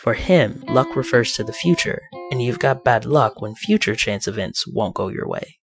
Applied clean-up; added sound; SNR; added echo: classical method Wiener filter.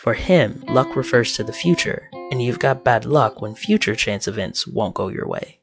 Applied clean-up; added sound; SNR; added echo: classical method log-MMSE.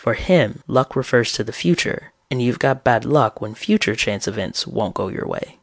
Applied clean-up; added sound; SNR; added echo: none; none; none; none.